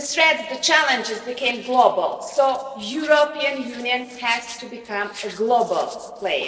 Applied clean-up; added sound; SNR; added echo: neural separator model SepFormer DNS4.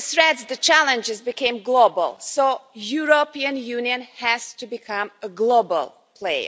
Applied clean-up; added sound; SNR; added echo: none; none; none; none.